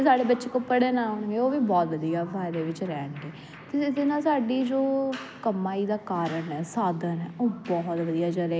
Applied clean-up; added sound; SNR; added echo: none; none; none; none.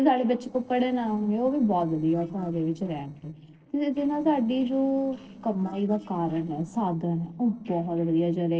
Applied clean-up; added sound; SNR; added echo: neural separator model SepFormer DNS4.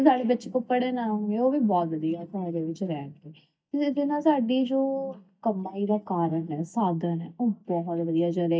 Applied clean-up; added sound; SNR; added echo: neural mask model DeepFilterNet 3.